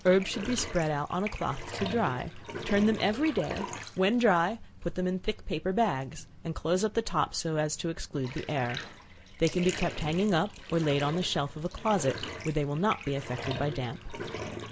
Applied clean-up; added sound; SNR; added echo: none; Bathtub (filling or washing); 12 dB; none.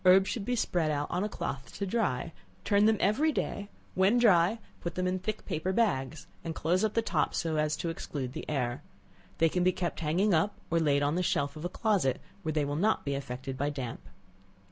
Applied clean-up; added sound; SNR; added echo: none; none; none; none.